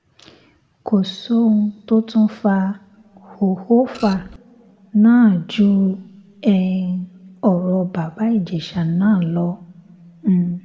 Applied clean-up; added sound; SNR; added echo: none; Printer; 17 dB; reverberation time 1.1 s.